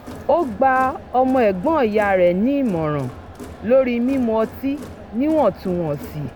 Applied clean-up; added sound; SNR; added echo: none; Crowd; 16 dB; none.